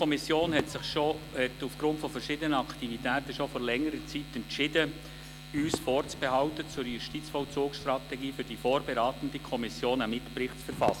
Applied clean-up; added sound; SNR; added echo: none; Crowd / Fireworks; 15 dB; none.